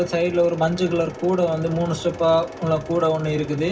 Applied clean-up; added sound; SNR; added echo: none; Mechanisms; 17 dB; reverberation time 0.4 s.